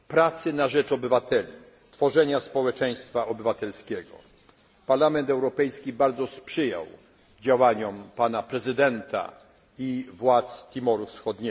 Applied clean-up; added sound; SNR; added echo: none; none; none; none.